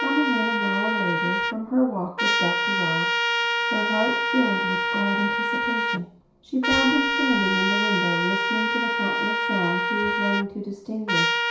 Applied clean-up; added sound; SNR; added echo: none; Trumpet; -3 dB; reverberation time 0.6 s.